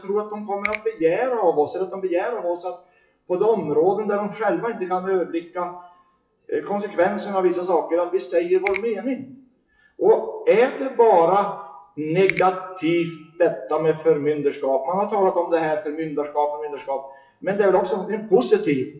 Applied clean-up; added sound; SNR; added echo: classical method WPE with log-MMSE.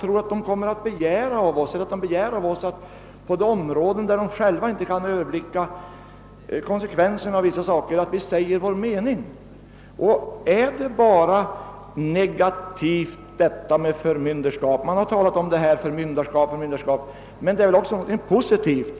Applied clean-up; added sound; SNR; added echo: none; none; none; none.